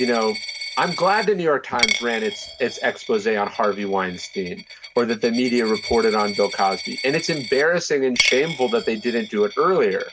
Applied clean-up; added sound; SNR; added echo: none; Coin (dropping); 9 dB; none.